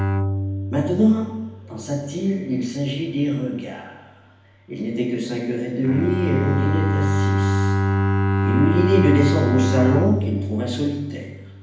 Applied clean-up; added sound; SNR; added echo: none; Bowed string instrument; 0 dB; reverberation time 0.9 s.